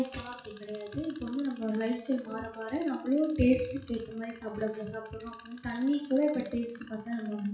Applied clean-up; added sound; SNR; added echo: classical method WPE with log-MMSE.